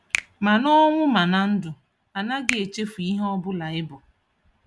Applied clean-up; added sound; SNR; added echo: none; Finger snapping; 13 dB; none.